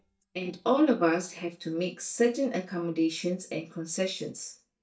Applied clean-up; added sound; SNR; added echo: neural mask model DeepFilterNet 3.